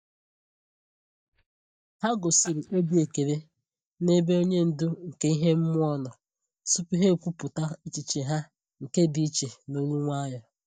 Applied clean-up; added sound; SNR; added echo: neural mask model DeepFilterNet 3.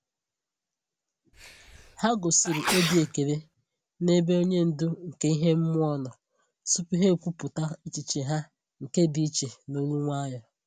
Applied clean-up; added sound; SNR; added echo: none; Sneeze; 7 dB; none.